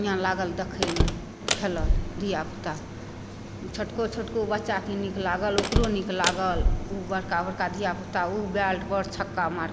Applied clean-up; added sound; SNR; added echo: none; Slam; 1 dB; none.